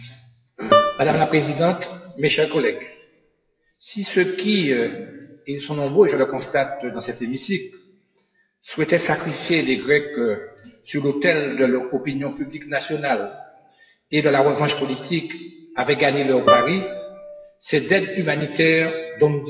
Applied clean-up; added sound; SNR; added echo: classical method WPE with log-MMSE.